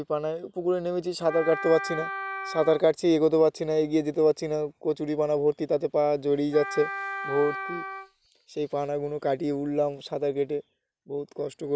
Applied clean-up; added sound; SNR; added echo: none; Wind instrument, woodwind instrument; 8 dB; none.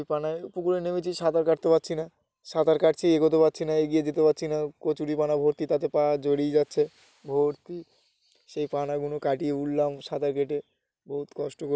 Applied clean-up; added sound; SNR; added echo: none; none; none; none.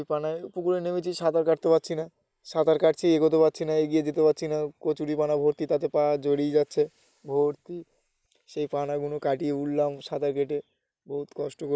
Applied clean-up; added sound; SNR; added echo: neural mask model Resemble Enhance denoiser.